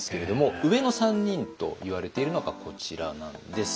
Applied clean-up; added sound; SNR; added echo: none; none; none; none.